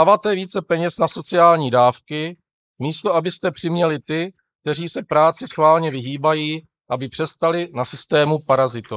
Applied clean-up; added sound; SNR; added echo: neural mask model Resemble Enhance denoiser.